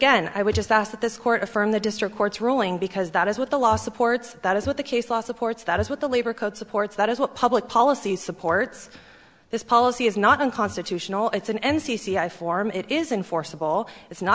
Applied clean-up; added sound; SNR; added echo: none; none; none; none.